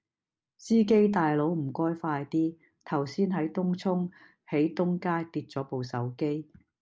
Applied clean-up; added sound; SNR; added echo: none; none; none; none.